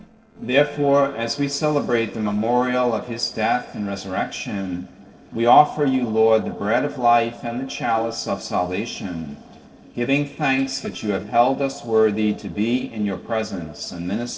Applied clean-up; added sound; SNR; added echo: neural separator model SepFormer DNS4.